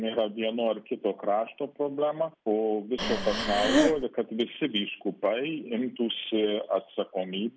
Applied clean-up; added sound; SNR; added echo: none; Breathing; -3 dB; none.